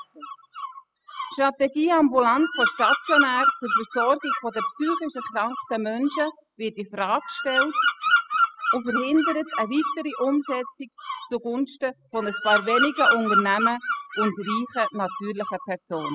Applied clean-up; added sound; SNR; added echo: classical method spectral subtraction.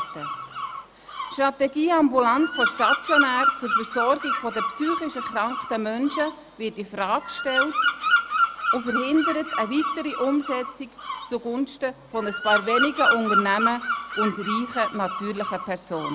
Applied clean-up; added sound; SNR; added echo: none; Bird vocalization, bird call, bird song; 1 dB; none.